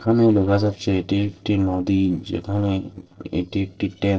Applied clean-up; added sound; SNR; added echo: neural separator model SepFormer DNS4.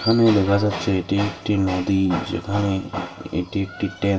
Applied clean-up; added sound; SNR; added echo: none; Bowed string instrument; 19 dB; reverberation time 0.2 s.